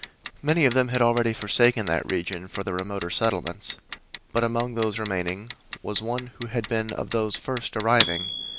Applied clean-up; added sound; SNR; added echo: none; Clock; 8 dB; none.